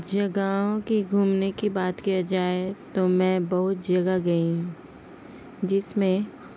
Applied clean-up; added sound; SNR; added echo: none; none; none; none.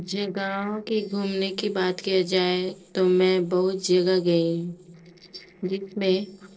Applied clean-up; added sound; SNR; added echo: neural separator model SepFormer DNS4.